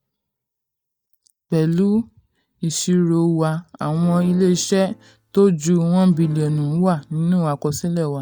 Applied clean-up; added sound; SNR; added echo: neural mask model DeepFilterNet 3.